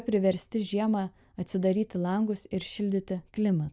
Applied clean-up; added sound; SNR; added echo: none; none; none; none.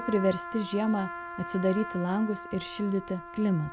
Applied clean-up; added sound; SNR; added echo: none; Trumpet; 11 dB; none.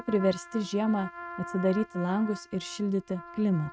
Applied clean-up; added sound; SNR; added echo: neural mask model RNNoise.